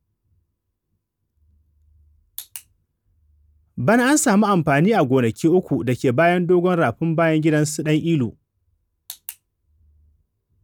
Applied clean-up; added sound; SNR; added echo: none; none; none; none.